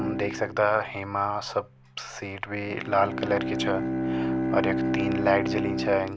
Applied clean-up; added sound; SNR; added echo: none; Bowed string instrument; 2 dB; none.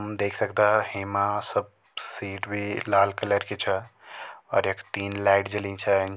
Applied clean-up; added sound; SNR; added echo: none; none; none; none.